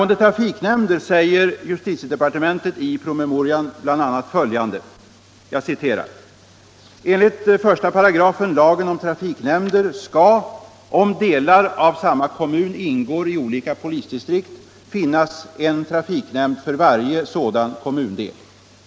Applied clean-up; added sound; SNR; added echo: none; none; none; none.